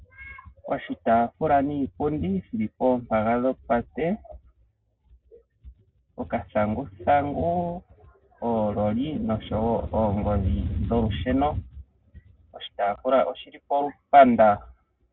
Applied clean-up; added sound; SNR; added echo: none; none; none; none.